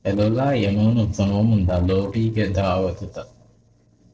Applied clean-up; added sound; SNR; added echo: neural separator model SepFormer DNS4.